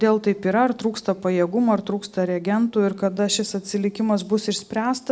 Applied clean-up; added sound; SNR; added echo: none; none; none; none.